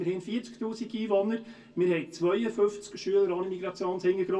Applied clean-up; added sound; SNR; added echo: none; none; none; reverberation time 0.1 s.